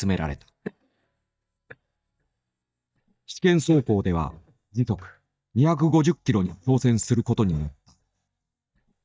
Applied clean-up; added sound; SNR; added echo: neural mask model DeepFilterNet 3.